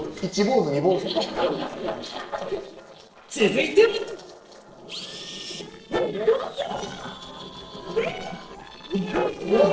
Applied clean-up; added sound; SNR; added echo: neural separator model SepFormer DNS4.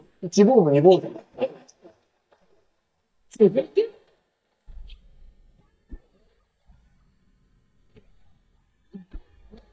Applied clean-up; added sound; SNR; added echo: neural mask model DeepFilterNet 3.